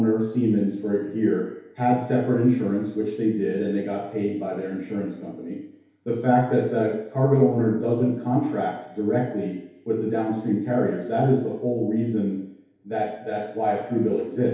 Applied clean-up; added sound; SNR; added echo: none; none; none; reverberation time 2.2 s.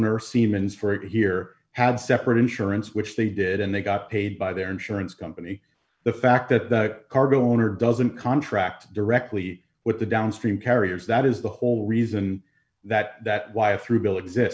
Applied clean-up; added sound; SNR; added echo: none; none; none; none.